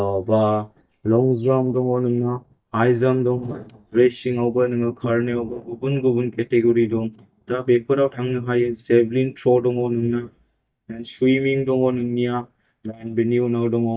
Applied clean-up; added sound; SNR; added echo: neural mask model DeepFilterNet 3.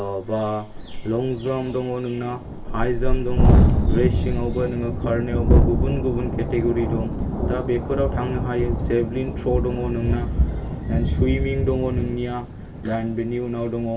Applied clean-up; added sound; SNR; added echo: none; Thunderstorm; -3 dB; reverberation time 0.1 s.